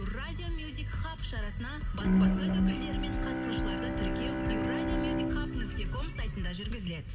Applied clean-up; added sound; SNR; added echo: none; Bowed string instrument; -1 dB; reverberation time 0.7 s.